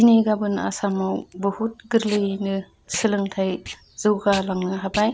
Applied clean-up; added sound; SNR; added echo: none; Packing tape, duct tape; 18 dB; none.